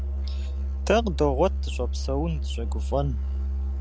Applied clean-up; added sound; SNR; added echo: none; Musical instrument; -1 dB; none.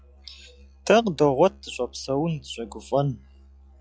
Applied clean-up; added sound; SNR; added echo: classical method log-MMSE.